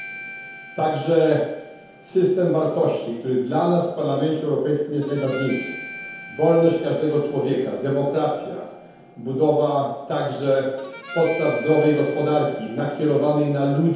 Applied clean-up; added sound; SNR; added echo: none; Harmonica; 19 dB; reverberation time 0.9 s.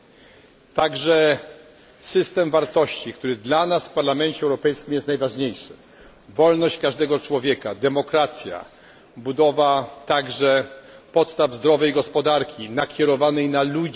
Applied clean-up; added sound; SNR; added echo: none; none; none; none.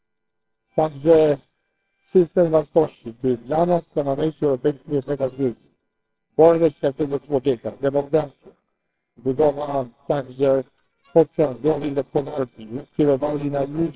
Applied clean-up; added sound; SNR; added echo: neural separator model SepFormer WHAMR!.